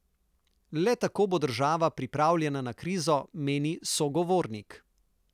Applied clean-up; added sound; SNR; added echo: none; none; none; none.